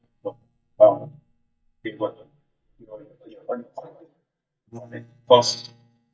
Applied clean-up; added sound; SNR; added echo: neural mask model DeepFilterNet 3.